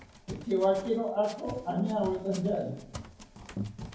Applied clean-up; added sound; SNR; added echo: none; Run; 12 dB; reverberation time 0.9 s.